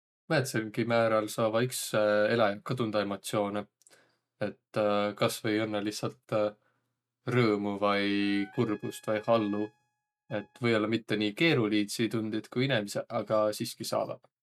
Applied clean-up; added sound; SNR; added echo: neural mask model RNNoise.